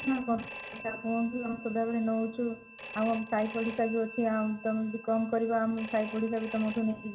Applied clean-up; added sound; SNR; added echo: none; Telephone; 4 dB; reverberation time 1.0 s.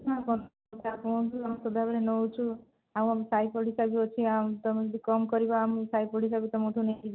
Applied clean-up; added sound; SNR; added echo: none; none; none; none.